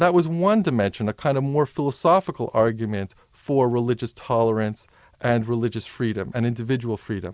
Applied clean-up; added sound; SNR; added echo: none; none; none; none.